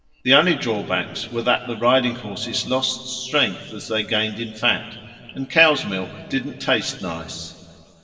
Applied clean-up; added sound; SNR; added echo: none; none; none; reverberation time 2.5 s.